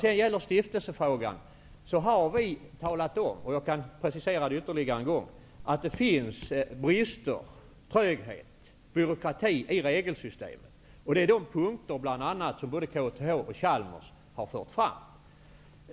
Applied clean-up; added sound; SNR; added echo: none; Raindrop / Drip; 18 dB; none.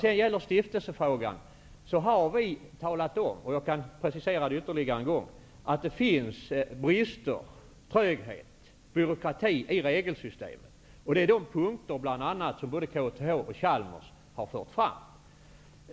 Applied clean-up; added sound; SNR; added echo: none; none; none; none.